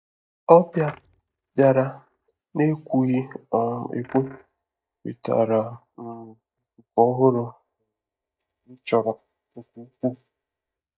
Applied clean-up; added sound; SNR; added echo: neural mask model DeepFilterNet 3.